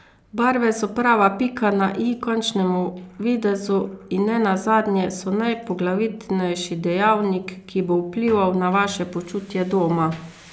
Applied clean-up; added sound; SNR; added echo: none; none; none; none.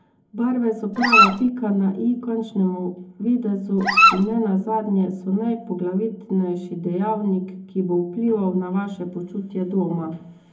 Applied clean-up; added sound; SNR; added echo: none; Dog; -4 dB; reverberation time 0.3 s.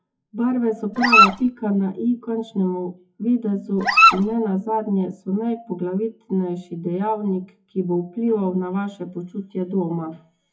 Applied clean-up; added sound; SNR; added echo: classical method WPE with log-MMSE.